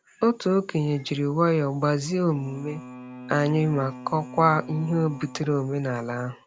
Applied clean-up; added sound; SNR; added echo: none; Bowed string instrument; 16 dB; none.